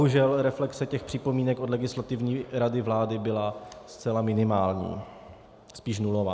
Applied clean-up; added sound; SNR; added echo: none; none; none; none.